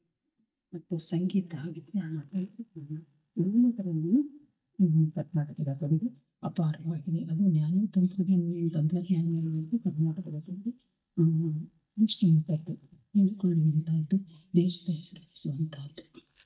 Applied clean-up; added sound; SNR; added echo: neural mask model DeepFilterNet 3.